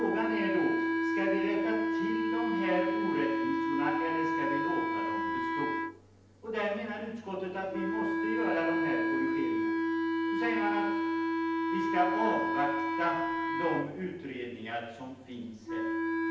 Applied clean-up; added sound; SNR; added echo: none; Wind instrument, woodwind instrument; -4 dB; reverberation time 0.9 s.